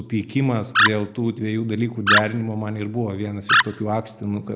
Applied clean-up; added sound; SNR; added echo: neural mask model Resemble Enhance denoiser.